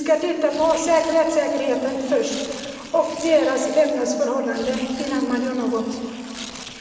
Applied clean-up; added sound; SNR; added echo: none; Tearing; 17 dB; reverberation time 2.8 s.